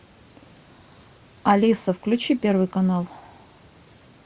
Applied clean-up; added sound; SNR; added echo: none; none; none; none.